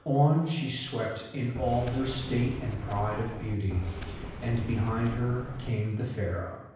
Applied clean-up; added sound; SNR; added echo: none; Subway, metro, underground; 8 dB; reverberation time 0.9 s.